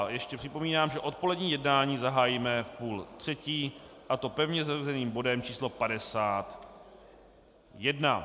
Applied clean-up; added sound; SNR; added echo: none; none; none; none.